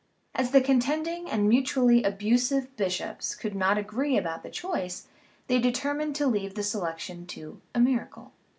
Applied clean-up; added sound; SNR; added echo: none; none; none; none.